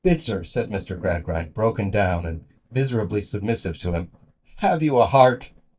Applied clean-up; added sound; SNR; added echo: neural mask model DeepFilterNet 3.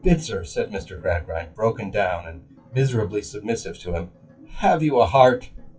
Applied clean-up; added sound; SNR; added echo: classical method WPE with log-MMSE.